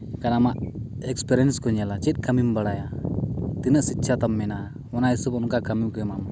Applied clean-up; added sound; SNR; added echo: none; none; none; none.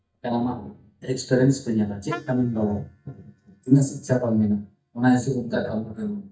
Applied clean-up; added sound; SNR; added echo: neural mask model DeepFilterNet 3.